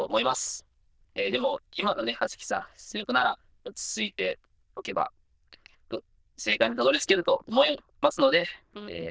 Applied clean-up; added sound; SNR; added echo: neural diffusion model UNIVERSE++.